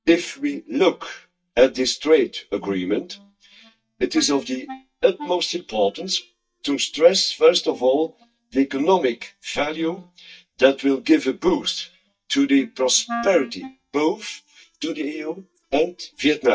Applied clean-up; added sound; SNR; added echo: neural mask model DeepFilterNet 3.